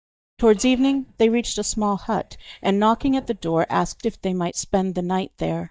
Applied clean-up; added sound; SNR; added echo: neural mask model DeepFilterNet 3.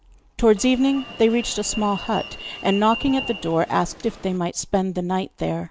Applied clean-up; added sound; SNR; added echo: none; Alarm; 14 dB; none.